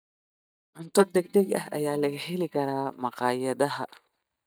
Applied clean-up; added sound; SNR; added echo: neural mask model DeepFilterNet 3.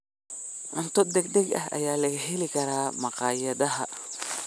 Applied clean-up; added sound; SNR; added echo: none; none; none; none.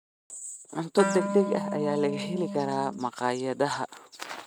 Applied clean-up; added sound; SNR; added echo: neural mask model RNNoise.